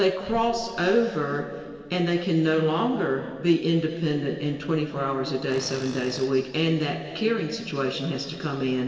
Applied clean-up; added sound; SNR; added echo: neural separator model SepFormer DNS4.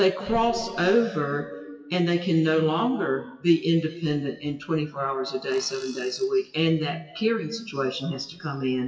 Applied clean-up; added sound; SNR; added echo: classical method WPE with log-MMSE.